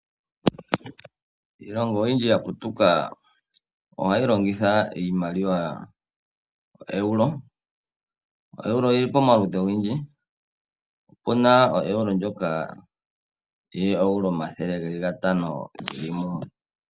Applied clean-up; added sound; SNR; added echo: none; none; none; none.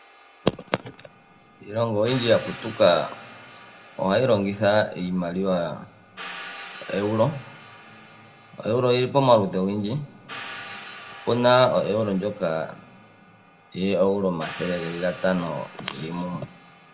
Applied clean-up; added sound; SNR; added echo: none; Hi-hat; 18 dB; reverberation time 1.6 s.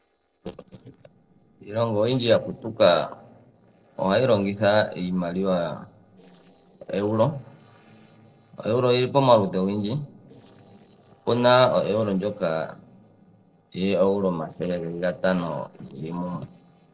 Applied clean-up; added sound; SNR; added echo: neural separator model SepFormer DNS4.